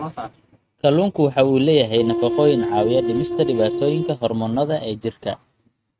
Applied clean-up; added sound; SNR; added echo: neural mask model RNNoise.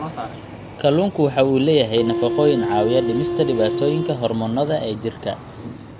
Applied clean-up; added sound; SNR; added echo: none; Wind instrument, woodwind instrument; 4 dB; none.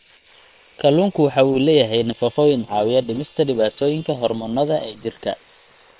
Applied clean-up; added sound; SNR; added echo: neural separator model SepFormer WHAM!.